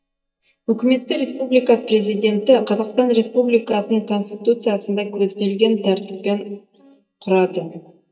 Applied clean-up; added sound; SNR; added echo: neural mask model DeepFilterNet 3.